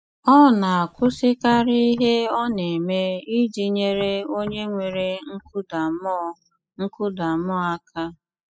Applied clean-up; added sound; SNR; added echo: classical method spectral subtraction.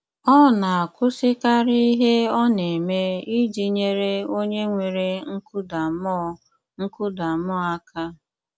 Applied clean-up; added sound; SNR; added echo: none; none; none; none.